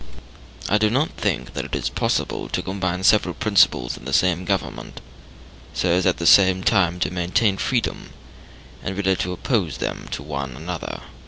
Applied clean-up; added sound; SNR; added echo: none; none; none; none.